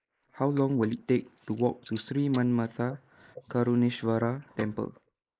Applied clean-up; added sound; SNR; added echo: neural mask model Resemble Enhance denoiser.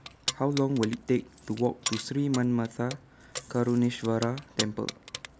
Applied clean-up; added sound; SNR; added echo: none; Keys jangling; 10 dB; none.